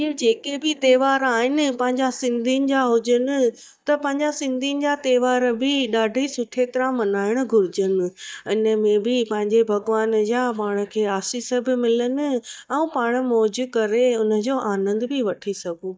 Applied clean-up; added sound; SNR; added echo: neural mask model DeepFilterNet 3.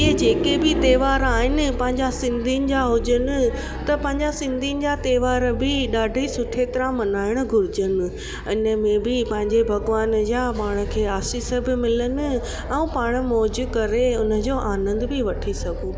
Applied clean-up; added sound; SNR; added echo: none; Vehicle; 6 dB; none.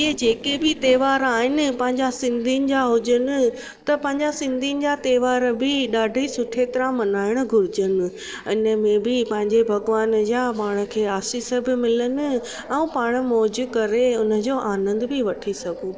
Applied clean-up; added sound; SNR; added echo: neural separator model SepFormer DNS4.